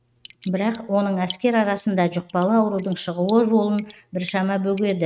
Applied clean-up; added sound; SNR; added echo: neural mask model RNNoise.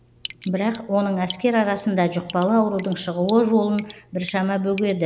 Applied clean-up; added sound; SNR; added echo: none; Drip; 20 dB; none.